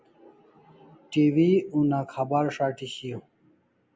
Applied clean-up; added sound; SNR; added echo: none; none; none; none.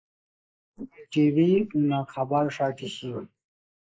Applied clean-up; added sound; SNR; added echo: neural mask model Resemble Enhance denoiser.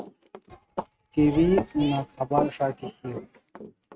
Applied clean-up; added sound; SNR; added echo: neural mask model RNNoise.